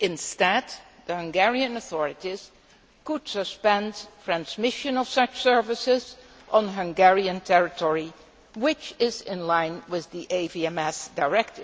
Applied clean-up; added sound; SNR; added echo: none; none; none; none.